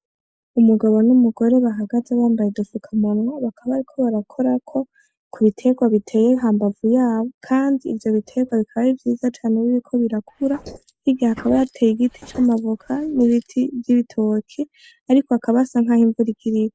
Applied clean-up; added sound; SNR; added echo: neural mask model Resemble Enhance denoiser.